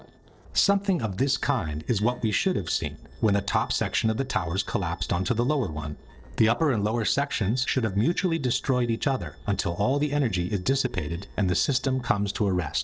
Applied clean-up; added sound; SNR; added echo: neural separator model SepFormer DNS4.